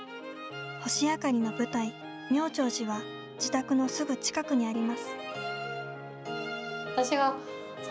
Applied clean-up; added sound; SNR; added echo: none; none; none; none.